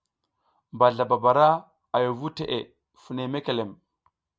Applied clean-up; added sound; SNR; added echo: none; none; none; none.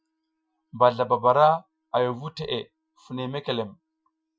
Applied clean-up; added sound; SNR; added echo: classical method Wiener filter.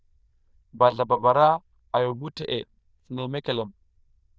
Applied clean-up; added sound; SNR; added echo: neural diffusion model UNIVERSE++.